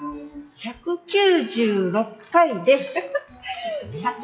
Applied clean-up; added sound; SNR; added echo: classical method log-MMSE.